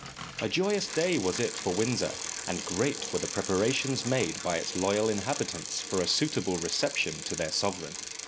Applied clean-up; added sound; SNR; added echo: none; Bicycle; 7 dB; none.